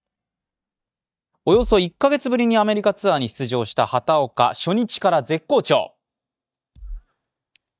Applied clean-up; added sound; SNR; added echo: neural mask model DeepFilterNet 3.